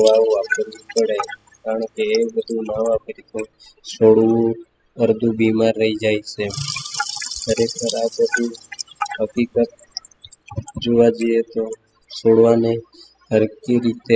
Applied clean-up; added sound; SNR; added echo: classical method spectral subtraction.